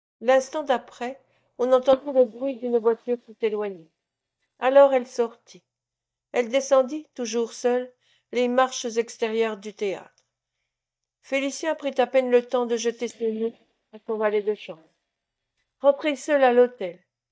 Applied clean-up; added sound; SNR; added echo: neural mask model DeepFilterNet 3.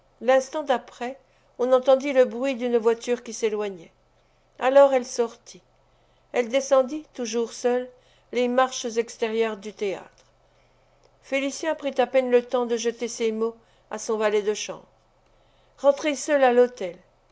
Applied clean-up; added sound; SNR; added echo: none; none; none; none.